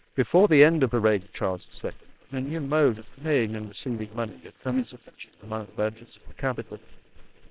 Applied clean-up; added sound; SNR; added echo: neural separator model SepFormer WHAMR!.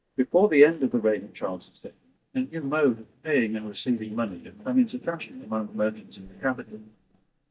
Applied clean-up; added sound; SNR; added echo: neural mask model DeepFilterNet 3.